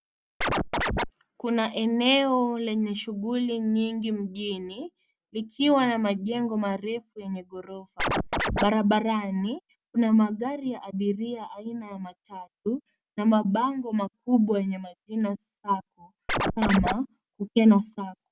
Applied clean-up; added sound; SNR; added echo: none; Scratching (performance technique); 0 dB; none.